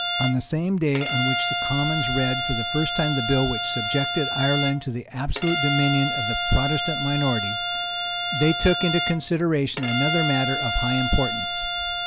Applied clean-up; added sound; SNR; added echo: none; Bowed string instrument; 2 dB; none.